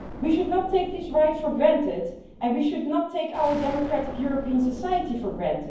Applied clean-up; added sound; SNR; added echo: none; Explosion; 14 dB; reverberation time 0.9 s.